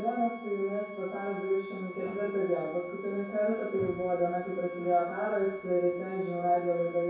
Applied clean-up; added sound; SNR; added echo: none; Bowed string instrument; 17 dB; reverberation time 0.7 s.